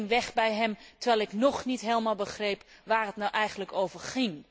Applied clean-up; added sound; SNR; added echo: none; none; none; none.